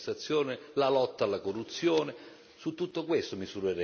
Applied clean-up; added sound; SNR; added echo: none; none; none; none.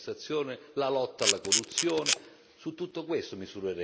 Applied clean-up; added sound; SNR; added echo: none; Camera; -4 dB; none.